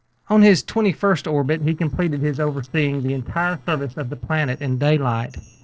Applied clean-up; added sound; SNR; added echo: neural separator model SepFormer DNS4.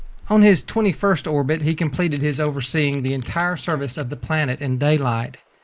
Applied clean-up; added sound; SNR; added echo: neural mask model Resemble Enhance denoiser.